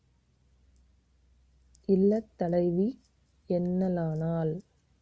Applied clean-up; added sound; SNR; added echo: none; none; none; none.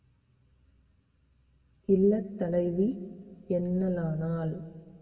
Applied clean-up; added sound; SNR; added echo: none; none; none; reverberation time 1.6 s.